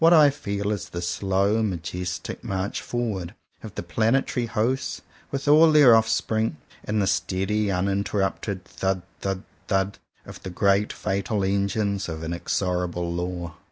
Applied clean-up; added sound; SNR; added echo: none; none; none; none.